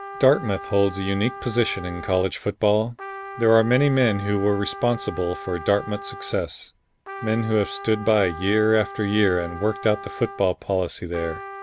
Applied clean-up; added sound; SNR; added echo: none; Trumpet; 13 dB; none.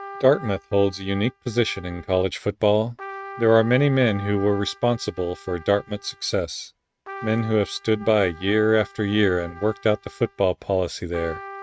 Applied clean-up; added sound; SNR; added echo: neural mask model RNNoise.